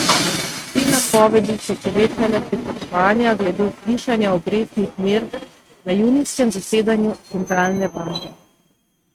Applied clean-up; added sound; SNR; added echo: neural mask model RNNoise.